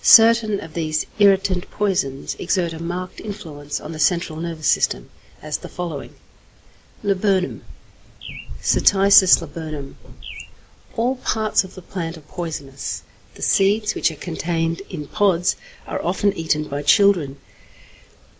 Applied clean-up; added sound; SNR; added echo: none; Bird; 19 dB; none.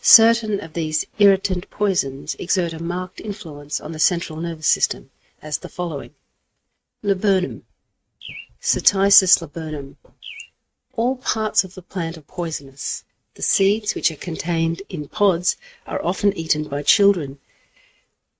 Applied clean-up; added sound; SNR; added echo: neural mask model RNNoise.